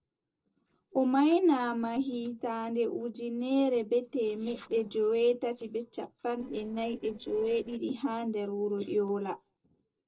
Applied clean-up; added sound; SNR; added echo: neural separator model SepFormer DNS4.